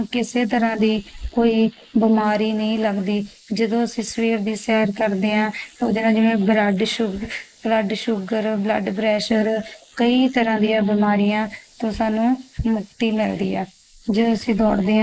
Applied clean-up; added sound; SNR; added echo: neural mask model Resemble Enhance denoiser.